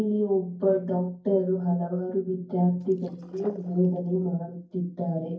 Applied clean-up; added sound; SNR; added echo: neural mask model DeepFilterNet 3.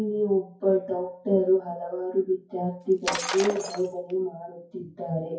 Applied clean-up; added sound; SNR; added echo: classical method WPE with log-MMSE.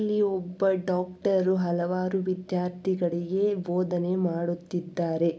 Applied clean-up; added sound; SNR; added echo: none; none; none; none.